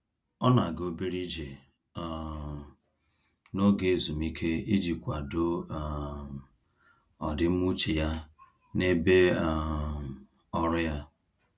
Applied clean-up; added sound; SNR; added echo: none; none; none; none.